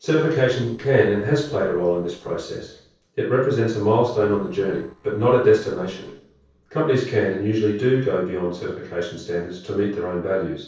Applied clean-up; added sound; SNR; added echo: neural separator model SepFormer DNS4.